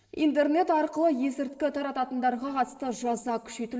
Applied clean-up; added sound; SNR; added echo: neural separator model SepFormer DNS4.